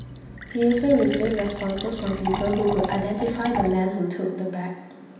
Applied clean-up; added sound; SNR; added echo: none; Fill (with liquid); 9 dB; reverberation time 0.9 s.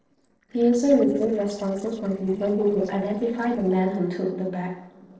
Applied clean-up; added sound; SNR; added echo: neural separator model SepFormer DNS4.